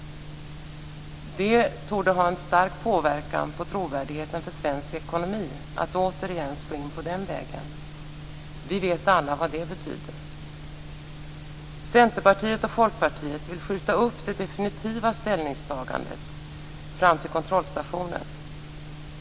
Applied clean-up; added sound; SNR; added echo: none; none; none; none.